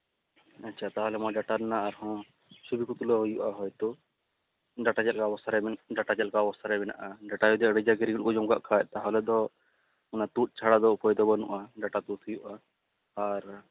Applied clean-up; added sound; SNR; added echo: none; none; none; none.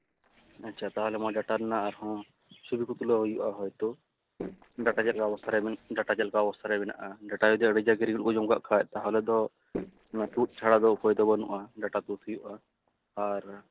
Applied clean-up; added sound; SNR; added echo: neural separator model SepFormer DNS4.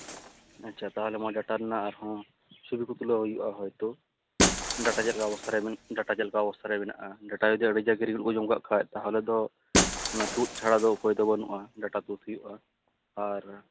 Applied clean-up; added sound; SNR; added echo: none; Shatter; 6 dB; none.